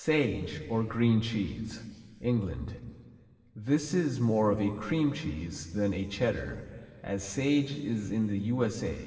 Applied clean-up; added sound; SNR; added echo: none; none; none; reverberation time 2.6 s.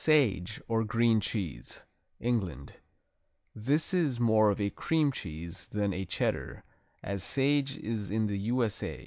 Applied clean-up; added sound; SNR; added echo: none; none; none; none.